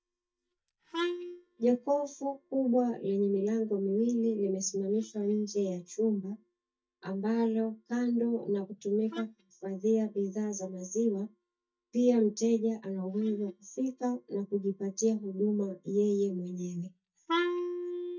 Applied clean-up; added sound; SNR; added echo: neural mask model DeepFilterNet 3.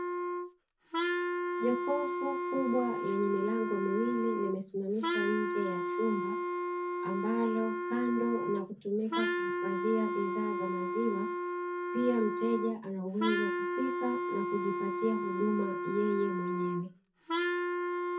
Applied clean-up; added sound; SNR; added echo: none; Wind instrument, woodwind instrument; 0 dB; reverberation time 0.3 s.